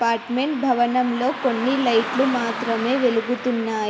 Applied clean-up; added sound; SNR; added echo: none; Car passing by; 10 dB; reverberation time 1.2 s.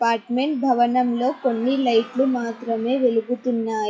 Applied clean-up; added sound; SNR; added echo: classical method WPE with log-MMSE.